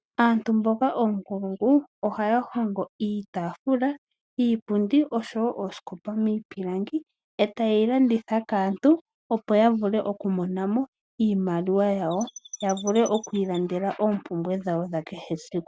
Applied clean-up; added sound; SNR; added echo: neural mask model RNNoise.